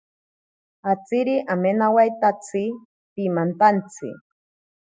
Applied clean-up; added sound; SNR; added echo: none; none; none; none.